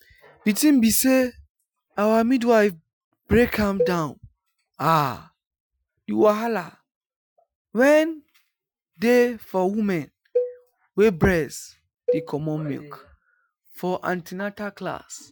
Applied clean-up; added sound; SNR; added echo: classical method Wiener filter.